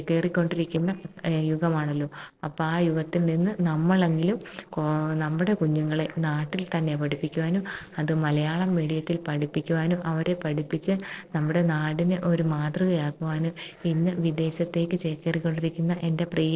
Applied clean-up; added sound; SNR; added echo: neural separator model SepFormer DNS4.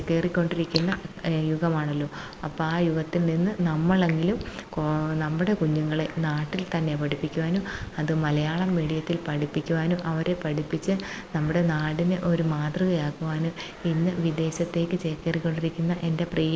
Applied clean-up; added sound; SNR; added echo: neural mask model Resemble Enhance denoiser.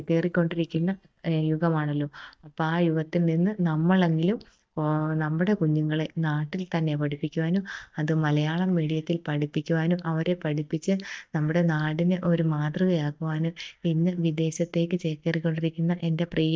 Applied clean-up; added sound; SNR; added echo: neural mask model DeepFilterNet 3.